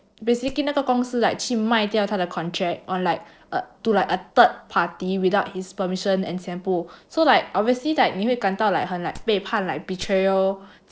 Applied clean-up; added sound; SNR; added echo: neural separator model SepFormer DNS4.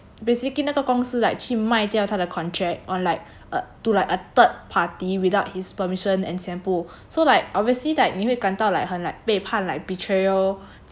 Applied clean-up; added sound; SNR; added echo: none; none; none; none.